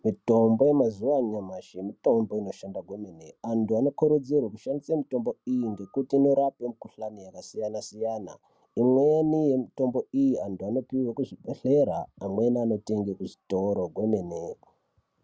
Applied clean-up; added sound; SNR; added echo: none; none; none; none.